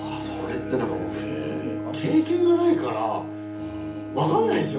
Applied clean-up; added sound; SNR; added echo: none; Bowed string instrument; 7 dB; reverberation time 0.4 s.